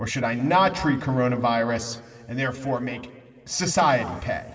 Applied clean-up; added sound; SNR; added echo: none; none; none; reverberation time 2.5 s.